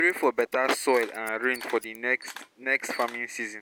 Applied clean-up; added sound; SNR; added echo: none; Camera + Scissors; 19 dB; none.